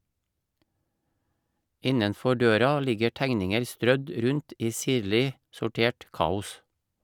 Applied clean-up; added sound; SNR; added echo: none; none; none; none.